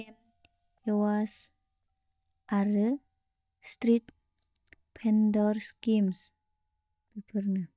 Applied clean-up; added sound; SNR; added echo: neural mask model DeepFilterNet 3.